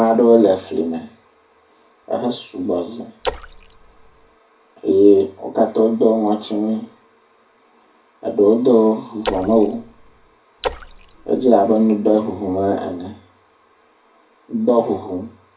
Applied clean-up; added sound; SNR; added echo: none; Splash, splatter; 12 dB; reverberation time 0.3 s.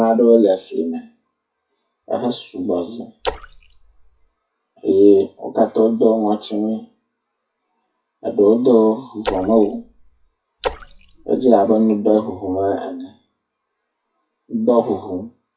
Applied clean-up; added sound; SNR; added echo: classical method WPE with log-MMSE.